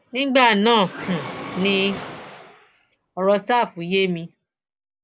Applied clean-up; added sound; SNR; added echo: none; Mechanisms; 13 dB; none.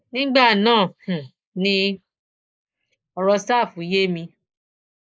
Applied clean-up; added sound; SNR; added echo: neural mask model Resemble Enhance denoiser.